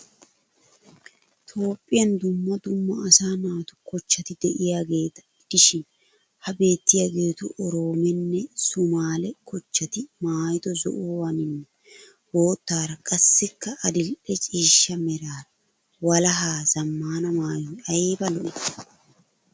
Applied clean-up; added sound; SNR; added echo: none; none; none; none.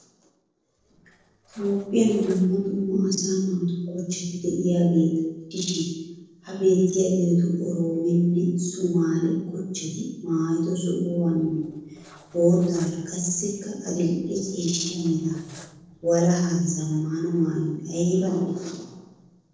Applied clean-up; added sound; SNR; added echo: neural separator model SepFormer DNS4.